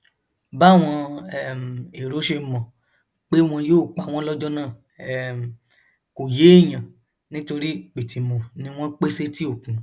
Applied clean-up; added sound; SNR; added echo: none; none; none; none.